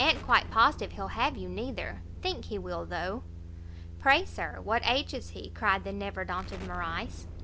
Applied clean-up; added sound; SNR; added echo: none; Explosion; 16 dB; none.